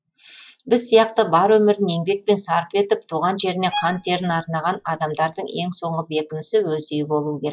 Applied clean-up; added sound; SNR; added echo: classical method log-MMSE.